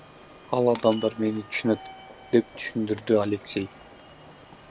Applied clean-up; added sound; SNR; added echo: none; Walk, footsteps / Subway, metro, underground; 19 dB; none.